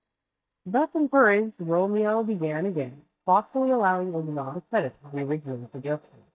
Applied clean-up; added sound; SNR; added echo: neural mask model DeepFilterNet 3.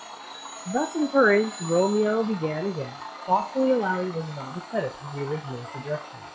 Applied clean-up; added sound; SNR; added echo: classical method log-MMSE.